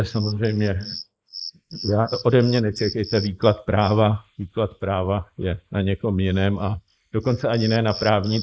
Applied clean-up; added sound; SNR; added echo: neural mask model Resemble Enhance denoiser.